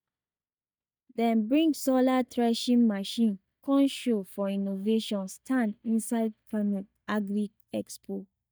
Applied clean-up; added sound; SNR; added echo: neural mask model DeepFilterNet 3.